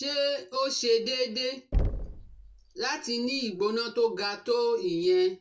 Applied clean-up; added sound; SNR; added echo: none; Knock; 7 dB; reverberation time 0.2 s.